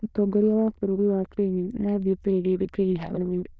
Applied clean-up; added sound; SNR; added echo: neural diffusion model UNIVERSE++.